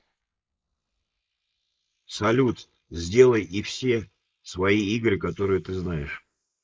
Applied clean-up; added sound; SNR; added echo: neural mask model Resemble Enhance denoiser.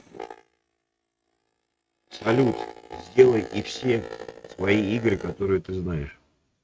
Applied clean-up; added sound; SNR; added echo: neural mask model RNNoise.